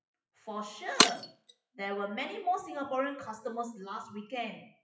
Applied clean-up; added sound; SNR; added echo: classical method WPE with log-MMSE.